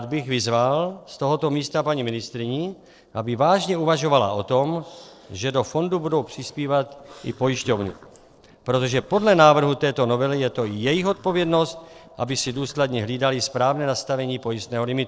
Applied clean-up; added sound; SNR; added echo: neural separator model SepFormer DNS4.